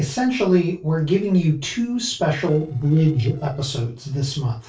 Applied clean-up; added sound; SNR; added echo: neural separator model SepFormer DNS4.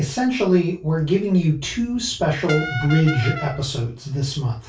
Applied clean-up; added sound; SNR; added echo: none; Brass instrument; 8 dB; reverberation time 0.2 s.